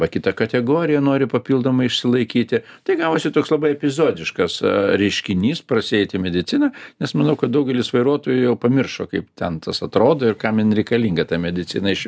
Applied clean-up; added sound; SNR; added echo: none; none; none; none.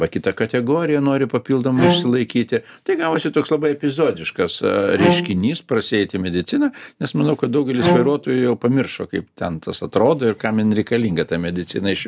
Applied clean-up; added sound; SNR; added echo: none; Bowed string instrument; 3 dB; none.